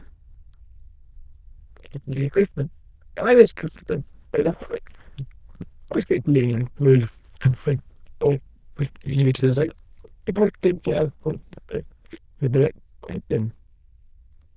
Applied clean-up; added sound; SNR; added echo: neural diffusion model UNIVERSE++.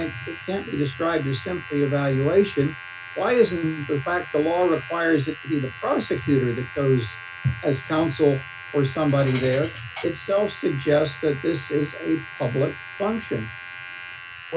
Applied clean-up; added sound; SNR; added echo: none; Domestic sounds, home sounds; 14 dB; none.